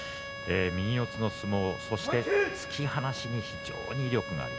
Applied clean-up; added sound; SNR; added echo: none; Bowed string instrument; 9 dB; none.